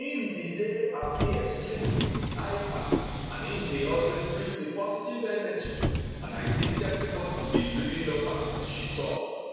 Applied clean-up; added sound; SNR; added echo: none; Subway, metro, underground; 0 dB; reverberation time 1.9 s.